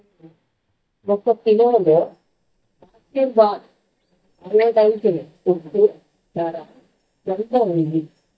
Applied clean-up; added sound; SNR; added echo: neural mask model DeepFilterNet 3.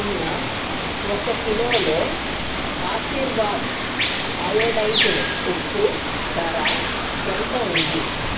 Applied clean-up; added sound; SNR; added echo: none; Water; -4 dB; reverberation time 0.3 s.